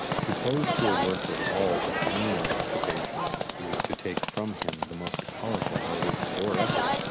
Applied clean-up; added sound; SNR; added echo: none; Livestock, farm animals, working animals; -3 dB; none.